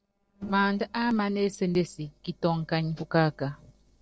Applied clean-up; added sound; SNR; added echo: neural separator model SepFormer DNS4.